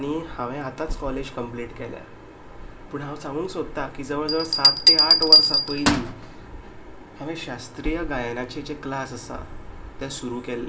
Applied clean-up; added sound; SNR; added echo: none; Bell; -5 dB; reverberation time 0.3 s.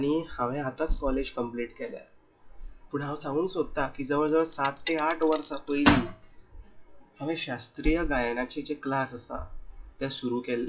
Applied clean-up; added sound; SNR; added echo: classical method WPE with log-MMSE.